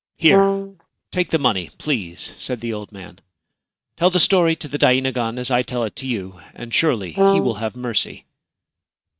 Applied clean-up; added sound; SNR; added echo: neural mask model RNNoise.